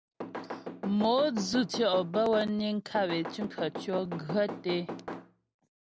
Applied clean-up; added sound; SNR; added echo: none; Knock / Wood; 9 dB; none.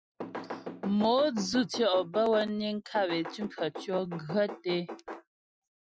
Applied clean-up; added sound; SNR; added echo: classical method Wiener filter.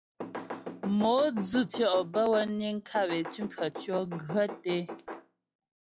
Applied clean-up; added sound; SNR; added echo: classical method log-MMSE.